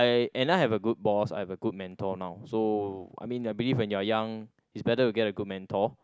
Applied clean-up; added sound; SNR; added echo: none; none; none; none.